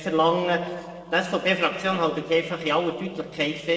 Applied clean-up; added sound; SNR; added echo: neural separator model SepFormer DNS4.